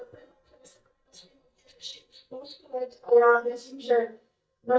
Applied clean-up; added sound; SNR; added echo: neural mask model DeepFilterNet 3.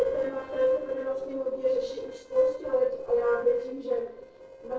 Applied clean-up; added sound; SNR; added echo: neural separator model SepFormer DNS4.